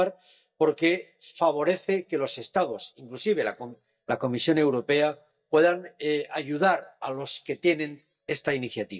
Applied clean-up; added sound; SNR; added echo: neural mask model DeepFilterNet 3.